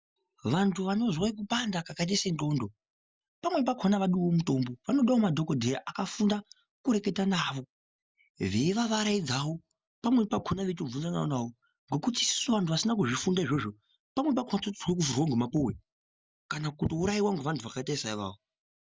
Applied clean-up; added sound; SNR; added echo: none; none; none; none.